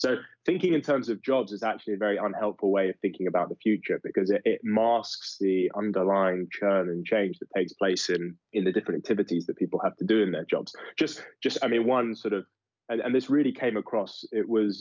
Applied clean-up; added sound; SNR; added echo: none; none; none; none.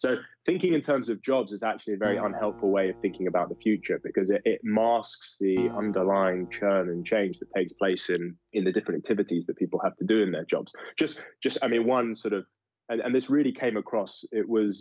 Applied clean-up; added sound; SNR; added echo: none; Acoustic guitar; 18 dB; none.